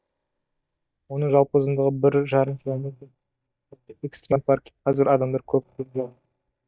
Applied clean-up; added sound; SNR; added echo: neural mask model DeepFilterNet 3.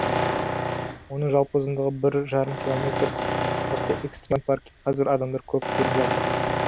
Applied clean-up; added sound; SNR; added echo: none; Tools; 2 dB; none.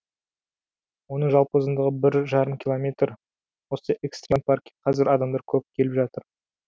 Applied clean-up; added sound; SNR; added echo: none; none; none; none.